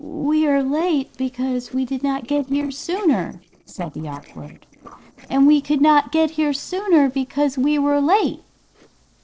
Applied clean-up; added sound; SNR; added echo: neural separator model SepFormer DNS4.